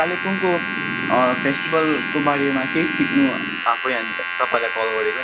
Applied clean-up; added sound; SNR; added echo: none; Domestic sounds, home sounds; 4 dB; none.